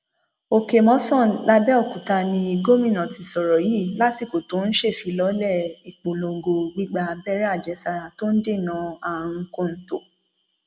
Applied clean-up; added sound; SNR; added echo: none; none; none; none.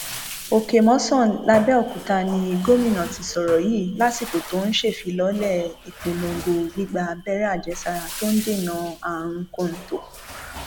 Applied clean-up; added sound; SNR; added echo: none; Bathtub (filling or washing); 14 dB; none.